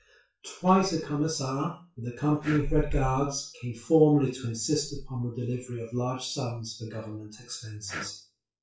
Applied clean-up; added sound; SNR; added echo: classical method WPE with log-MMSE.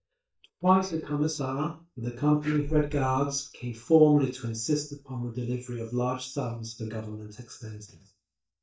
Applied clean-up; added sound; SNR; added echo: neural mask model DeepFilterNet 3.